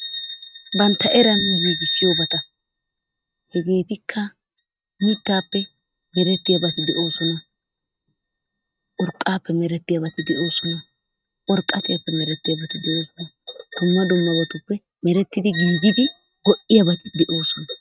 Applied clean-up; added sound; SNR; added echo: neural mask model RNNoise.